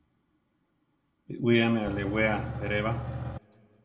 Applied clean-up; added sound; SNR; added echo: none; Engine / Truck / Car; 4 dB; reverberation time 1.5 s.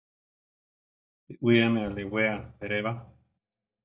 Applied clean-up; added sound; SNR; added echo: neural mask model DeepFilterNet 3.